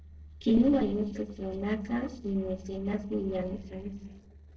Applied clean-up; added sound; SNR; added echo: neural separator model SepFormer DNS4.